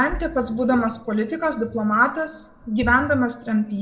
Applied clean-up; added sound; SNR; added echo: none; Ocean; 15 dB; reverberation time 0.6 s.